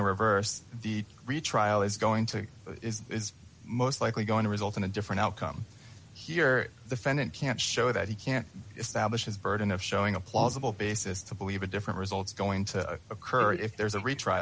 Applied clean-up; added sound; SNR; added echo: none; none; none; none.